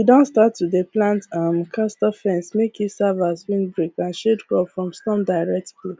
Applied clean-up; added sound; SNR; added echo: none; none; none; none.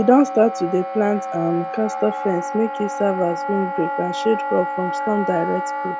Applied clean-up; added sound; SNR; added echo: none; Wind instrument, woodwind instrument; 5 dB; none.